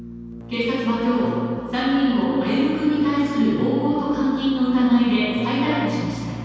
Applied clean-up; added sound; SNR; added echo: none; Keyboard (musical); 11 dB; reverberation time 2.1 s.